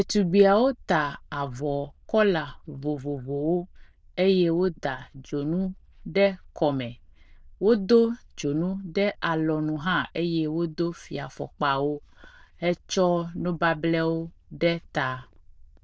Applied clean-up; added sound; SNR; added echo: neural diffusion model UNIVERSE++.